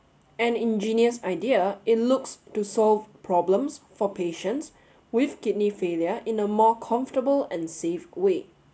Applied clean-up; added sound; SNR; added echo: none; none; none; none.